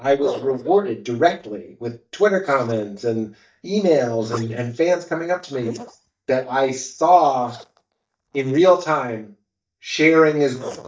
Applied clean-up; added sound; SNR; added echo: neural mask model DeepFilterNet 3.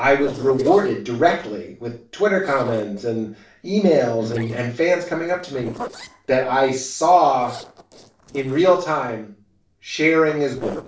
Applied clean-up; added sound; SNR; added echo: neural separator model SepFormer DNS4.